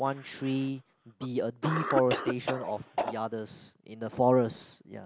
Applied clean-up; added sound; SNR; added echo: none; Cough; 7 dB; none.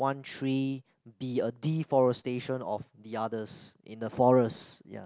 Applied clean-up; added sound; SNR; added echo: none; none; none; none.